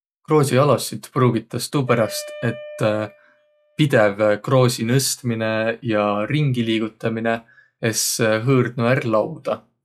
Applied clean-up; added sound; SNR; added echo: classical method log-MMSE.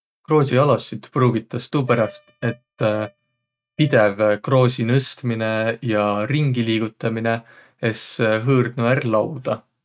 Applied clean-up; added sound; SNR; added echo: neural mask model RNNoise.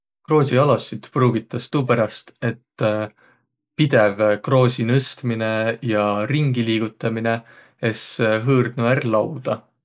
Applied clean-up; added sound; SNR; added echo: neural mask model Resemble Enhance denoiser.